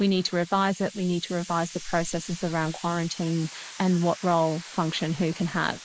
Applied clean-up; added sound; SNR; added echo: neural mask model Resemble Enhance denoiser.